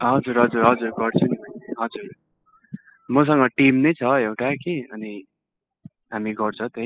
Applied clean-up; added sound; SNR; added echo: classical method spectral subtraction.